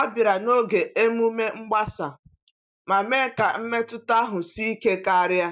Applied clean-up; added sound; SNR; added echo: neural mask model DeepFilterNet 3.